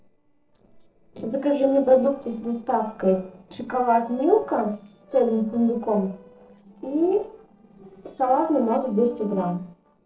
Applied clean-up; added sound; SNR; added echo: neural separator model SepFormer DNS4.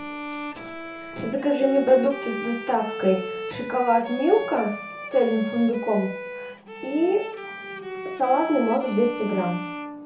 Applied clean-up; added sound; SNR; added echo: none; Bowed string instrument; 10 dB; reverberation time 0.6 s.